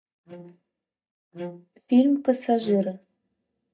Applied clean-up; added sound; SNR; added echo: neural mask model DeepFilterNet 3.